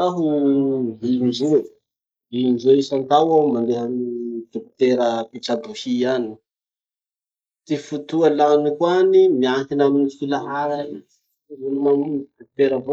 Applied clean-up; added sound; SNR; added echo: neural mask model Resemble Enhance denoiser.